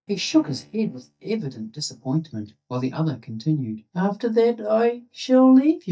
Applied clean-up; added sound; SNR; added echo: neural mask model DeepFilterNet 3.